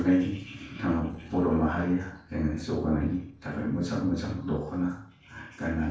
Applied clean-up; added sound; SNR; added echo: neural separator model SepFormer DNS4.